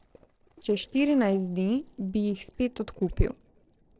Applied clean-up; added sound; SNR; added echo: neural separator model SepFormer DNS4.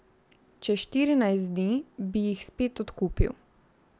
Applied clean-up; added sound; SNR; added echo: none; none; none; none.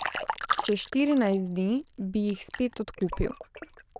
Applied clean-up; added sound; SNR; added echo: neural diffusion model UNIVERSE++.